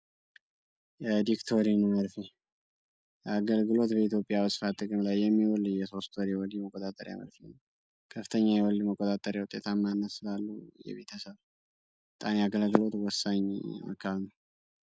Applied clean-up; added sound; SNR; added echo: none; none; none; none.